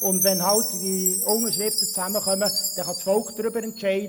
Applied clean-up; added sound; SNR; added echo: none; Chime; 1 dB; none.